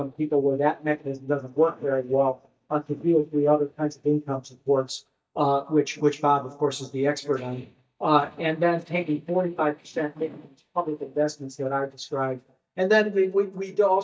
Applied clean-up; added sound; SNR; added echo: neural mask model DeepFilterNet 3.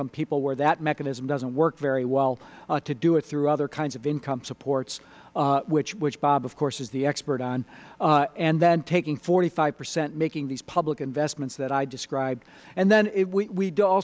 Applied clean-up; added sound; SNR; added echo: none; none; none; none.